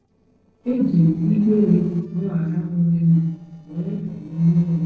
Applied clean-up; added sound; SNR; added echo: neural separator model SepFormer DNS4.